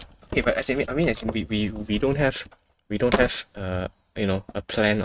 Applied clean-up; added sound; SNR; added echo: neural mask model RNNoise.